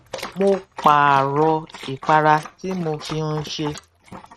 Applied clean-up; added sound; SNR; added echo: neural mask model RNNoise.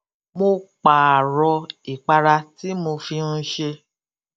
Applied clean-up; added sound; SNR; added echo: none; none; none; none.